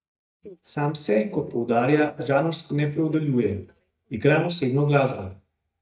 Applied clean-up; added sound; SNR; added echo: neural mask model DeepFilterNet 3.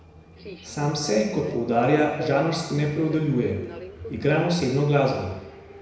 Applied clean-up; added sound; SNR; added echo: none; Subway, metro, underground; 15 dB; reverberation time 1.0 s.